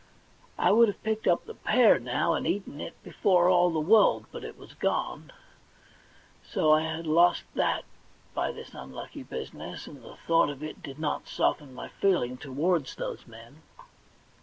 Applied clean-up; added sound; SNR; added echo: none; none; none; none.